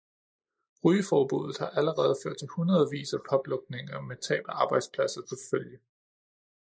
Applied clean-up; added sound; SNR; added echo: neural mask model Resemble Enhance denoiser.